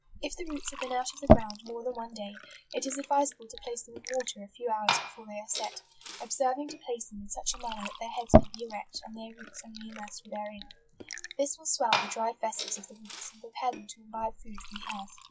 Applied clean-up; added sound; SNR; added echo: classical method log-MMSE.